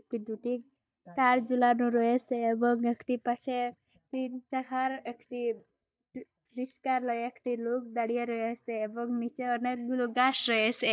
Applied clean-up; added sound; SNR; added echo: neural mask model DeepFilterNet 3.